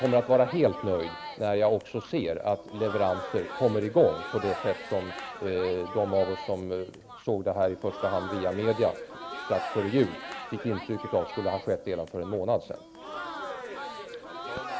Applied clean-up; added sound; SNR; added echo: none; Crowd; 11 dB; none.